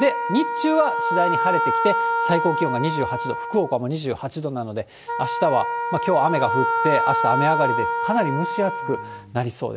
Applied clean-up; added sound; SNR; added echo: none; Wind instrument, woodwind instrument; 1 dB; none.